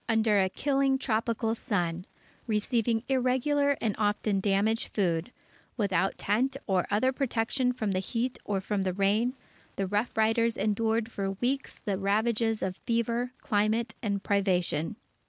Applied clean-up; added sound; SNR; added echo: none; none; none; none.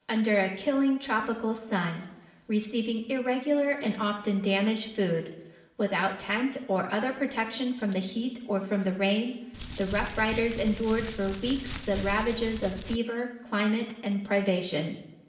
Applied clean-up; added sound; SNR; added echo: none; Crumpling, crinkling; 10 dB; reverberation time 0.8 s.